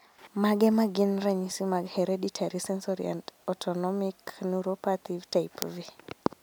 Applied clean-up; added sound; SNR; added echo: none; none; none; none.